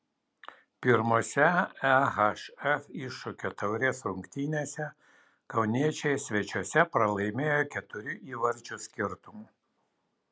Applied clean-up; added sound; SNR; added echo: none; none; none; none.